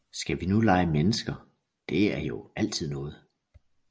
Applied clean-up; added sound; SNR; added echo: none; none; none; none.